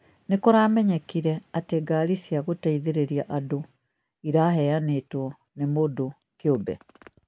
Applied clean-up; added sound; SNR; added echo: none; none; none; none.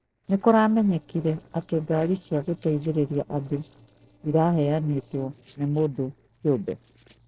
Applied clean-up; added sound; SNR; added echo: neural separator model SepFormer DNS4.